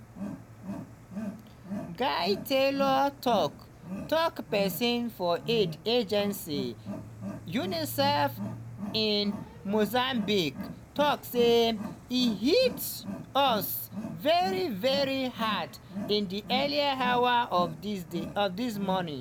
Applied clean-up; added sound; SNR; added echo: none; Wild animals; 10 dB; none.